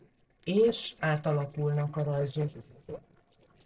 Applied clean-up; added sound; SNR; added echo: neural separator model SepFormer DNS4.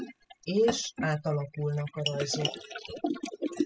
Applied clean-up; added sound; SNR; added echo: classical method spectral subtraction.